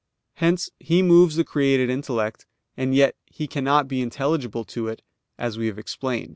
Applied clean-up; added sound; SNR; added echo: none; none; none; none.